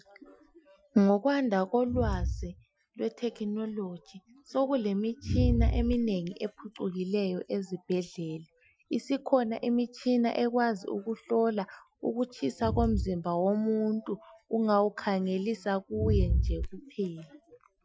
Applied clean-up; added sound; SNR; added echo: classical method Wiener filter.